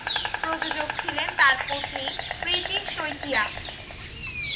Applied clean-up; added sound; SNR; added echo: none; Insect; 2 dB; none.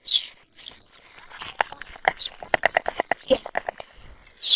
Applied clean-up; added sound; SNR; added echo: neural separator model SepFormer WHAM!.